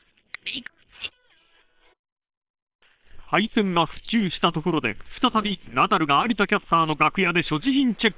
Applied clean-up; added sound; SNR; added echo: neural separator model SepFormer WHAM!.